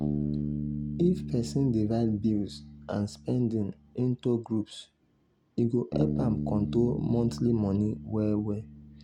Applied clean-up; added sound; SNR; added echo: none; Bass guitar; 6 dB; none.